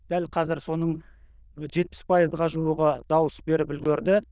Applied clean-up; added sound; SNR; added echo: neural diffusion model UNIVERSE++.